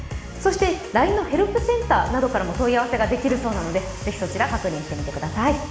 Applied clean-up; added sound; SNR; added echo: none; none; none; reverberation time 1.0 s.